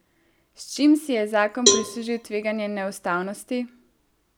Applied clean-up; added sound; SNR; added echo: none; Cowbell; 2 dB; none.